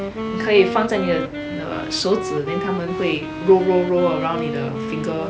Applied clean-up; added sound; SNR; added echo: none; Wind instrument, woodwind instrument; 6 dB; none.